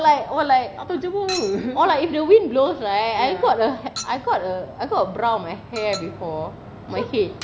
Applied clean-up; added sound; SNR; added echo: none; Chink, clink; 19 dB; none.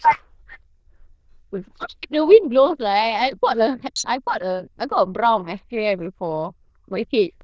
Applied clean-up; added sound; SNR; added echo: neural diffusion model UNIVERSE++.